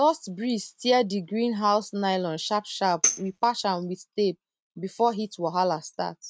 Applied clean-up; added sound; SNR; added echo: neural mask model RNNoise.